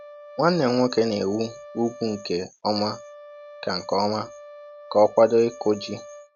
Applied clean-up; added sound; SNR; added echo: none; Brass instrument; 18 dB; none.